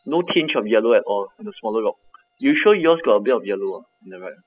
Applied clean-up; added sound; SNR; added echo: classical method spectral subtraction.